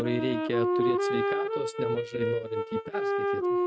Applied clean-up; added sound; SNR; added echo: neural mask model RNNoise.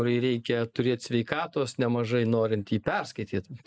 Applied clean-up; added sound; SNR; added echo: neural mask model Resemble Enhance denoiser.